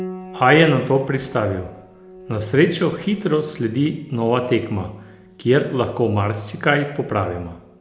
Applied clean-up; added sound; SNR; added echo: none; Piano; 19 dB; none.